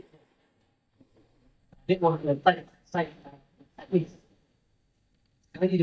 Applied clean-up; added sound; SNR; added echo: neural mask model DeepFilterNet 3.